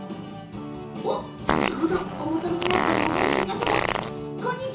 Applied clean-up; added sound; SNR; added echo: none; Fart; -3 dB; reverberation time 0.6 s.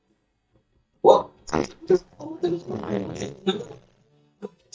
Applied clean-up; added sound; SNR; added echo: neural mask model DeepFilterNet 3.